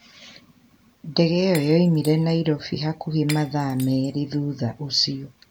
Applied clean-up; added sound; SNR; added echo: none; Shatter; 19 dB; none.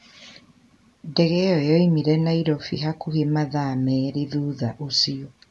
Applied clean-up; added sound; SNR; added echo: none; none; none; none.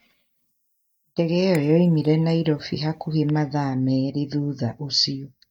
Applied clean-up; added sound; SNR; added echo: neural mask model DeepFilterNet 3.